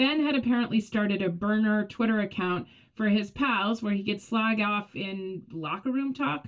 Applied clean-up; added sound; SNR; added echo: none; none; none; reverberation time 0.2 s.